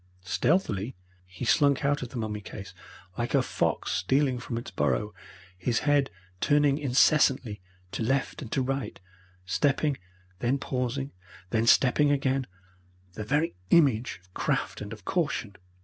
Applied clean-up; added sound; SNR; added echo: none; none; none; none.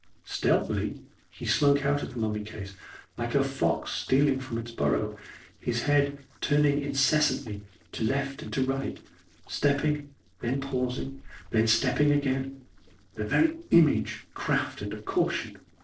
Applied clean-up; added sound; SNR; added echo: neural separator model SepFormer DNS4.